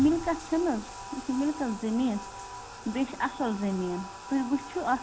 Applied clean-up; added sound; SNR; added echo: none; Bathtub (filling or washing); 12 dB; none.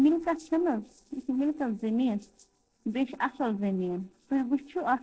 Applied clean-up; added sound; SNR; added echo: neural separator model SepFormer DNS4.